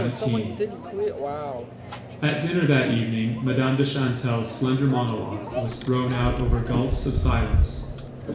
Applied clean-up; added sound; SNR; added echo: none; Microwave oven; 3 dB; reverberation time 0.7 s.